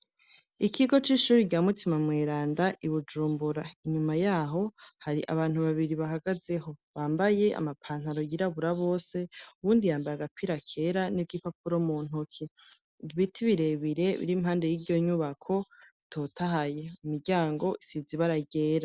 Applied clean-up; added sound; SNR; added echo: none; none; none; none.